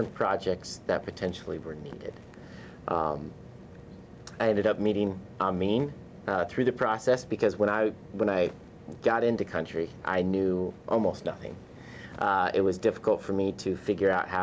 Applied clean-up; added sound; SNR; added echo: none; none; none; none.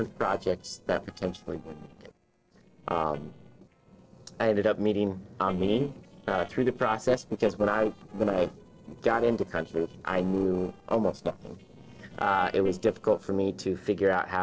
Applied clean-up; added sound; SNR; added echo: neural separator model SepFormer DNS4.